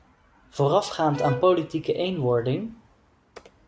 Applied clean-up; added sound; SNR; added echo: none; Bowed string instrument; 14 dB; none.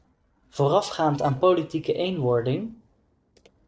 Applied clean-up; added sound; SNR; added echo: neural separator model SepFormer DNS4.